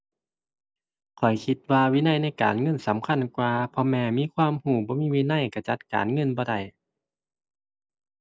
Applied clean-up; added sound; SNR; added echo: none; none; none; none.